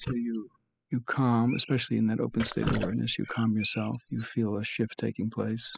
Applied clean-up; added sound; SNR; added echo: classical method spectral subtraction.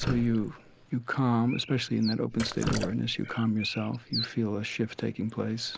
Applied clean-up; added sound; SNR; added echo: none; Drip + Bird; 9 dB; none.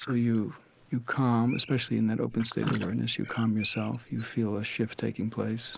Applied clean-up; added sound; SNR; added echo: neural mask model Resemble Enhance denoiser.